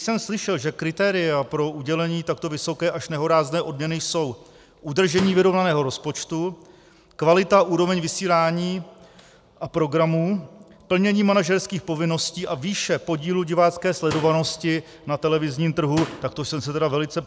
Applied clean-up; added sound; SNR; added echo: none; Slam; 14 dB; none.